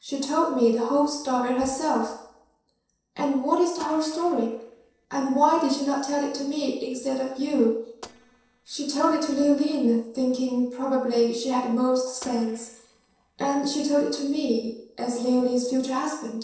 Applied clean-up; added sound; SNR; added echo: neural separator model SepFormer DNS4.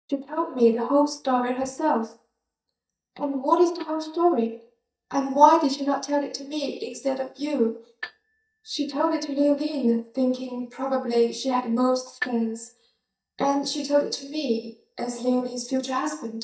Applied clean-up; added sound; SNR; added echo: neural mask model DeepFilterNet 3.